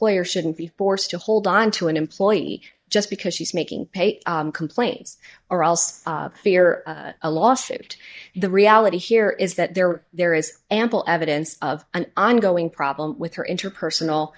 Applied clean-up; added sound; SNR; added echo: neural mask model DeepFilterNet 3.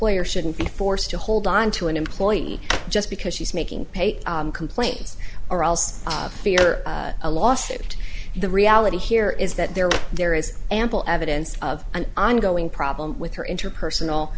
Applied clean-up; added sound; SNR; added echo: none; Drawer open or close; 14 dB; none.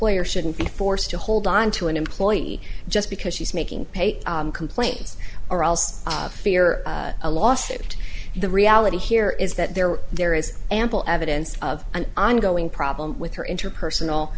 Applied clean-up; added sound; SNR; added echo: none; none; none; none.